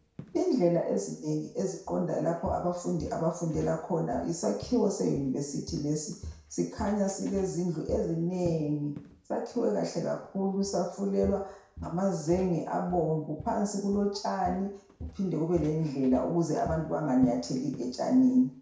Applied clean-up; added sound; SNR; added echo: none; Walk, footsteps; 17 dB; reverberation time 0.6 s.